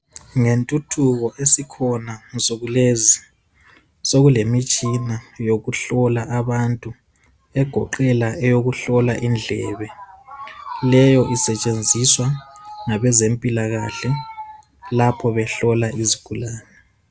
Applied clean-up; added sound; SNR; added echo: none; none; none; none.